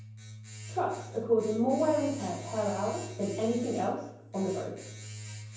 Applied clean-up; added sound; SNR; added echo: none; Domestic sounds, home sounds; 12 dB; reverberation time 0.9 s.